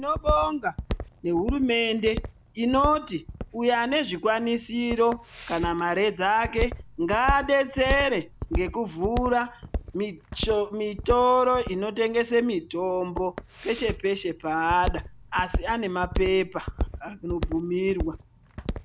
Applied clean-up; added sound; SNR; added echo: none; Walk, footsteps; 9 dB; none.